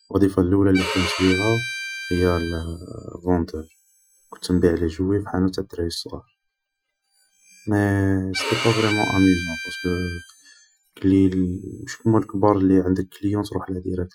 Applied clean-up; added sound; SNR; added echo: classical method Wiener filter.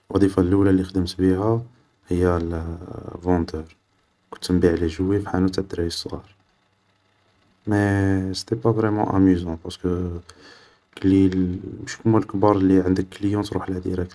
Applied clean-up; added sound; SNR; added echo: none; none; none; none.